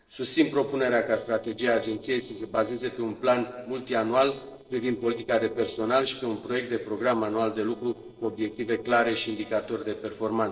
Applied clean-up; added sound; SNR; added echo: neural separator model SepFormer DNS4.